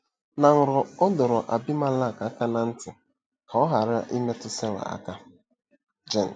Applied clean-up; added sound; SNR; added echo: none; none; none; none.